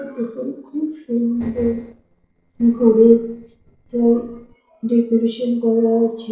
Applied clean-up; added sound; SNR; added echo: neural separator model SepFormer DNS4.